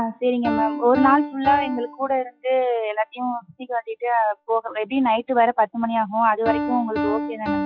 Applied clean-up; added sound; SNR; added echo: classical method log-MMSE.